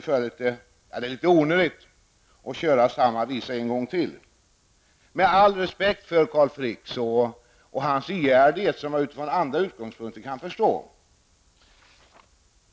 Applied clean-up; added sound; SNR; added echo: none; none; none; none.